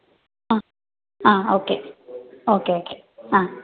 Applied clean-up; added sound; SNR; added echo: none; none; none; none.